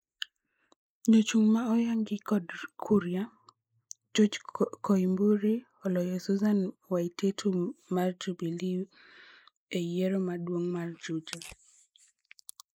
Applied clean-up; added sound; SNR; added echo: neural mask model Resemble Enhance denoiser.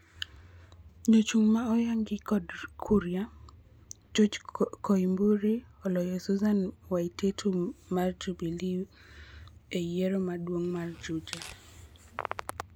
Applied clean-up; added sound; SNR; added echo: none; Tearing; 20 dB; none.